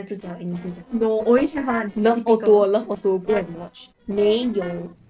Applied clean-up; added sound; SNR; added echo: neural separator model SepFormer DNS4.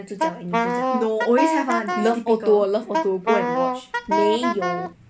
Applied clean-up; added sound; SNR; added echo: none; Wind instrument, woodwind instrument; 1 dB; none.